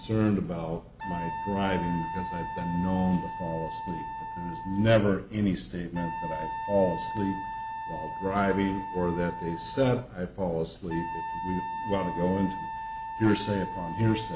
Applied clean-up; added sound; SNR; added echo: none; Wind instrument, woodwind instrument; 7 dB; none.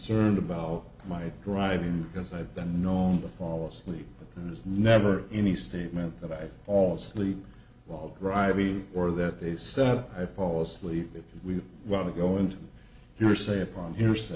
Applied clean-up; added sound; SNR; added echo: none; none; none; none.